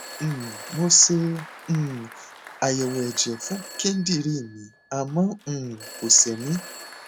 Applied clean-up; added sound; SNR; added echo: none; Applause + Telephone; 16 dB; none.